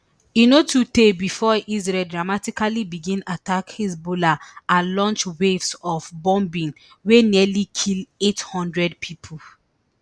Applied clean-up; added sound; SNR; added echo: none; none; none; none.